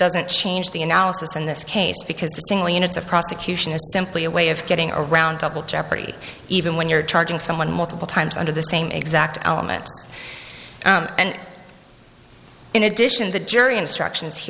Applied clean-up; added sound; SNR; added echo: none; none; none; none.